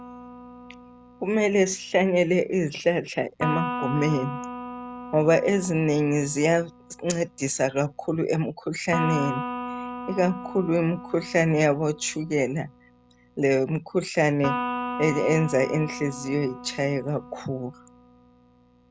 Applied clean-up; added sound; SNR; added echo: none; Electric guitar; 11 dB; none.